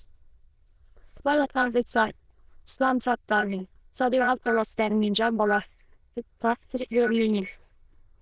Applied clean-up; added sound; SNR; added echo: neural diffusion model UNIVERSE++.